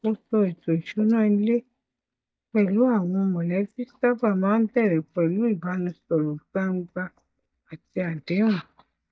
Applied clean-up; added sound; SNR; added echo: neural mask model DeepFilterNet 3.